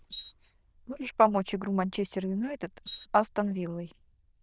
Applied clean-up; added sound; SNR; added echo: neural diffusion model UNIVERSE++.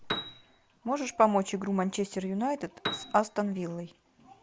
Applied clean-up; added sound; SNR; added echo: none; Piano; 9 dB; none.